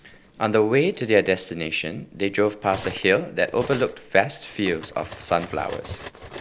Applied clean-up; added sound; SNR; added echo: none; Cutlery, silverware; 17 dB; none.